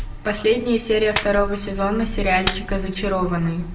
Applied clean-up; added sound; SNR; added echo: none; Clapping; 12 dB; reverberation time 0.6 s.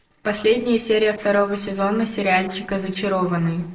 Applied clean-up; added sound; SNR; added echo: neural separator model SepFormer DNS4.